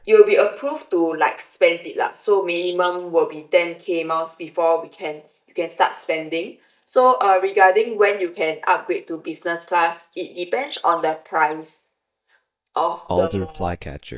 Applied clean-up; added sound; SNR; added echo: neural mask model DeepFilterNet 3.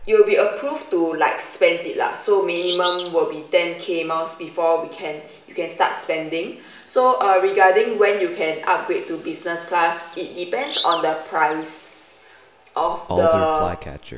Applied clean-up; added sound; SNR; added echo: none; Bird vocalization, bird call, bird song; 12 dB; reverberation time 0.7 s.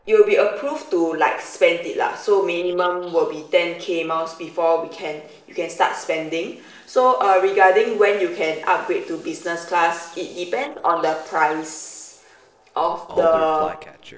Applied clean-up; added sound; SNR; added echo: neural separator model SepFormer DNS4.